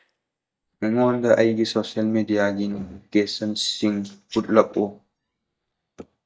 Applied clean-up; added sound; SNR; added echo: neural mask model DeepFilterNet 3.